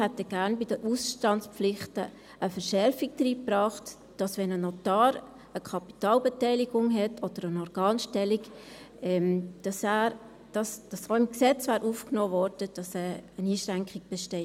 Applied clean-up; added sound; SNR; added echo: none; none; none; none.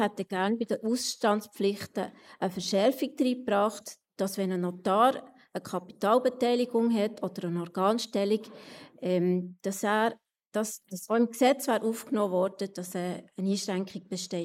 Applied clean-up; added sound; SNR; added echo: neural mask model Resemble Enhance denoiser.